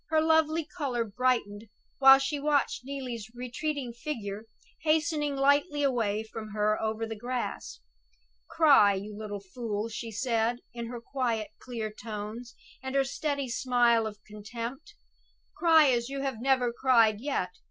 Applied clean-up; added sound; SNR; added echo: none; none; none; none.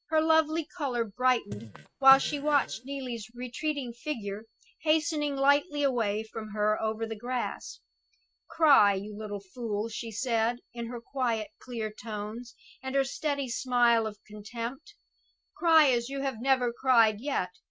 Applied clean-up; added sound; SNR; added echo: neural mask model RNNoise.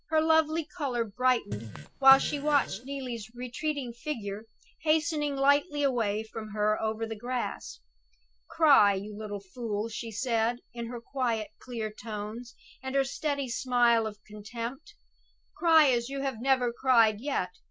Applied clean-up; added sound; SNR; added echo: none; Fart; 12 dB; none.